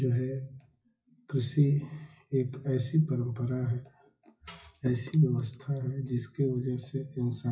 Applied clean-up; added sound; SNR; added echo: classical method WPE with log-MMSE.